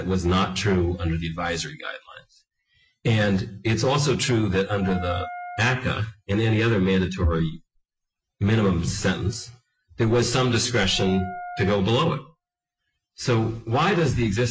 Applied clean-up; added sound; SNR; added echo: classical method Wiener filter.